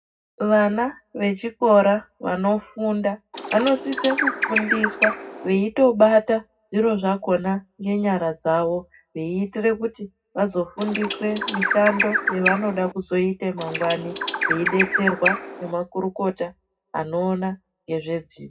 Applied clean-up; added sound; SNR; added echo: none; Bird; 2 dB; reverberation time 0.3 s.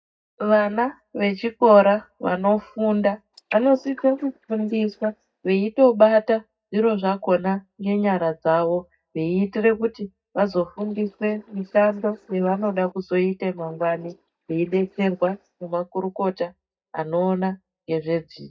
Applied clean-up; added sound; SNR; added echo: neural mask model DeepFilterNet 3.